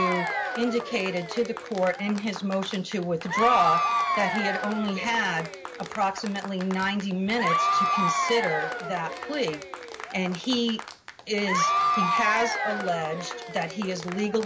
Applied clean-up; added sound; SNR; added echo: none; Applause / Crowd / Cheering; 1 dB; none.